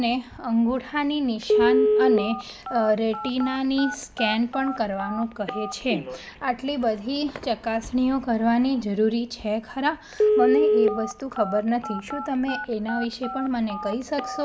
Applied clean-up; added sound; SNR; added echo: none; Telephone; 2 dB; none.